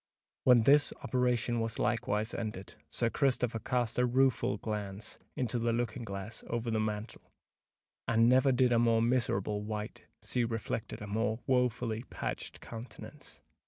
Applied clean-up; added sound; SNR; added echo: none; none; none; none.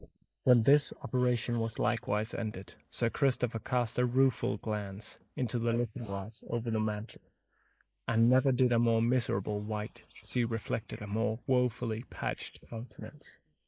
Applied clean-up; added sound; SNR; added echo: neural mask model Resemble Enhance denoiser.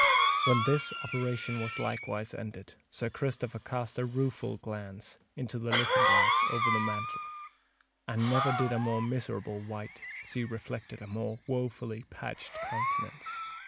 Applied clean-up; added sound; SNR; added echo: none; Cough; -1 dB; none.